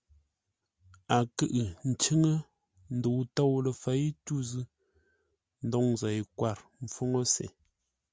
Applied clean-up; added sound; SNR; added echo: none; none; none; none.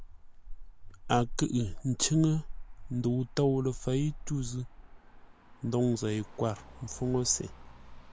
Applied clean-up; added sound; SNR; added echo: none; Motor vehicle (road); 11 dB; none.